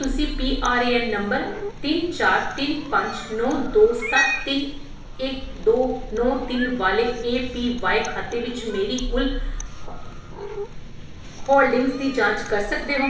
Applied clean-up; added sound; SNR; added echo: none; Cat; 7 dB; reverberation time 0.7 s.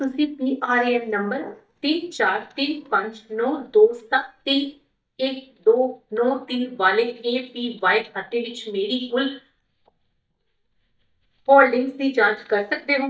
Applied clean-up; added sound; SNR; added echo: neural mask model DeepFilterNet 3.